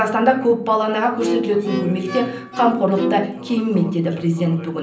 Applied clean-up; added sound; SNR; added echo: none; Bowed string instrument; 7 dB; reverberation time 0.6 s.